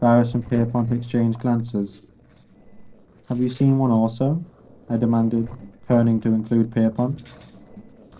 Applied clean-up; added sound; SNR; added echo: neural separator model SepFormer DNS4.